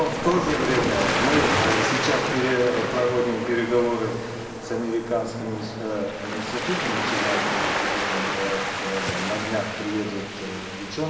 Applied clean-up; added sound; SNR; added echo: none; Waves, surf; 1 dB; reverberation time 2.4 s.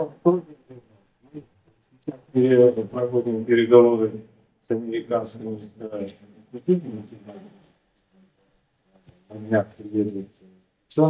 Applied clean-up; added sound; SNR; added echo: neural mask model DeepFilterNet 3.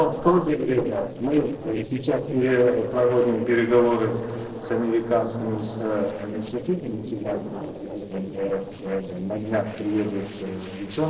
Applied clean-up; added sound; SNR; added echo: neural separator model SepFormer DNS4.